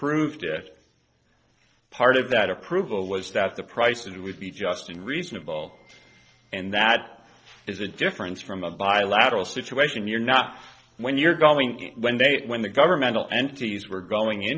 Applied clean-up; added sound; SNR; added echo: neural separator model SepFormer DNS4.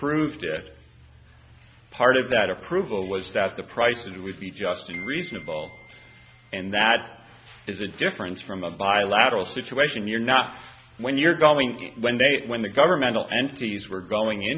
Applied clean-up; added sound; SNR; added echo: none; Glockenspiel; 19 dB; none.